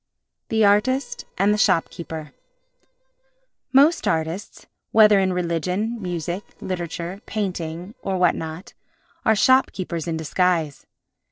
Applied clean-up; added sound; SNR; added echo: neural separator model SepFormer DNS4.